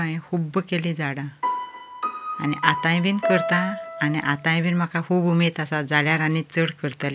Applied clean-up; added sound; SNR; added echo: none; Piano; 6 dB; none.